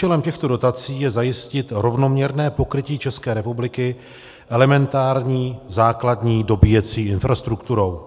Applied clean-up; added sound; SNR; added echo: none; none; none; none.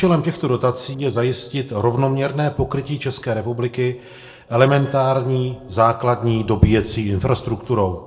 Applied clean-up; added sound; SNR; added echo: neural separator model SepFormer DNS4.